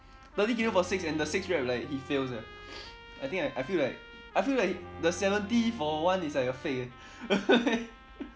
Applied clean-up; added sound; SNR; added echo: none; Bowed string instrument + Trumpet; 17 dB; none.